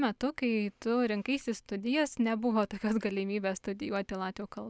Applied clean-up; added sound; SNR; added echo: none; none; none; none.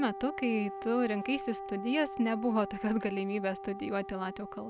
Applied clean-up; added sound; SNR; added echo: none; Wind instrument, woodwind instrument; 10 dB; none.